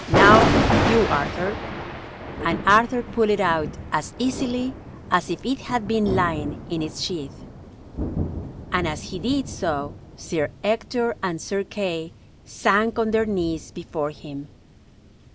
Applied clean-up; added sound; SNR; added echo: none; Thunder; 3 dB; none.